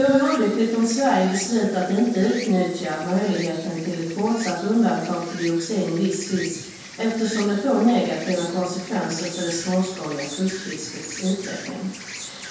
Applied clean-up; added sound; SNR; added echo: none; Insect; 15 dB; reverberation time 0.6 s.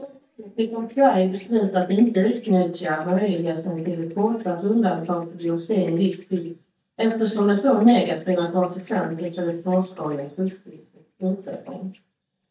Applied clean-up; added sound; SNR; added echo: neural mask model DeepFilterNet 3.